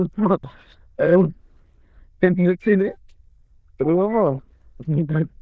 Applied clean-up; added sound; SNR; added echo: neural diffusion model UNIVERSE++.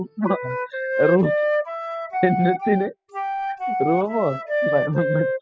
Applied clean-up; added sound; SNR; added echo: classical method spectral subtraction.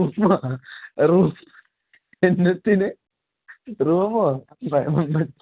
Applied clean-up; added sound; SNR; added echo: none; none; none; none.